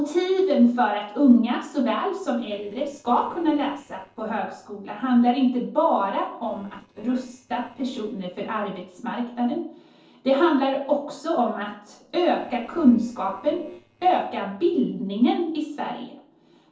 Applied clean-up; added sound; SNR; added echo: neural separator model SepFormer DNS4.